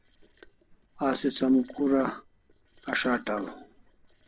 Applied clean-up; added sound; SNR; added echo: neural separator model SepFormer DNS4.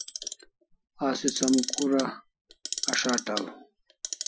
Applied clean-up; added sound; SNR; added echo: classical method Wiener filter.